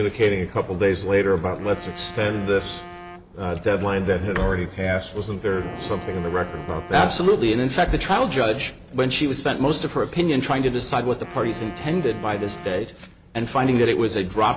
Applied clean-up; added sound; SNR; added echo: none; Wind instrument, woodwind instrument + Thunder; 18 dB; none.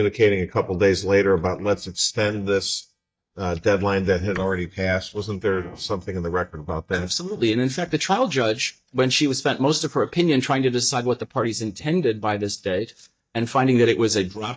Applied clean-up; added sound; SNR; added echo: neural mask model DeepFilterNet 3.